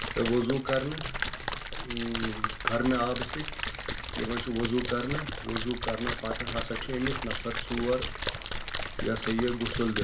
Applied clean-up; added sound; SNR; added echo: none; Splash, splatter; 2 dB; reverberation time 0.3 s.